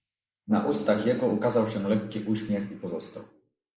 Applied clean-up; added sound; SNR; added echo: neural mask model Resemble Enhance denoiser.